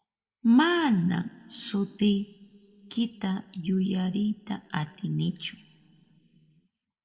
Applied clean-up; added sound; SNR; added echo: none; none; none; reverberation time 1.5 s.